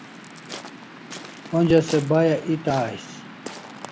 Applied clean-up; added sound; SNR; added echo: none; Waves, surf; 14 dB; none.